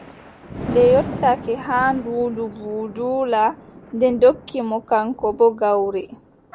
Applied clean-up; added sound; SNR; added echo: none; Thunder; 13 dB; none.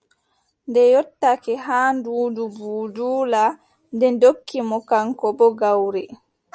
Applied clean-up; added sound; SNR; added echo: none; none; none; none.